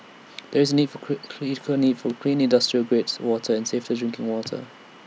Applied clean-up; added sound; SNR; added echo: none; none; none; none.